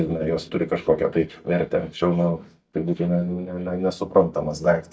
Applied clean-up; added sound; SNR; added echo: neural mask model DeepFilterNet 3.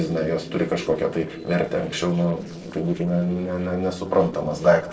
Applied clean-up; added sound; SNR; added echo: neural separator model SepFormer DNS4.